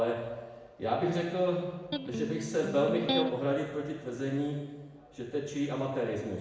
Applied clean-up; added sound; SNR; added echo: none; Electric guitar; 3 dB; reverberation time 1.1 s.